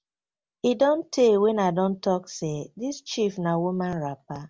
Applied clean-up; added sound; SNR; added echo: none; none; none; none.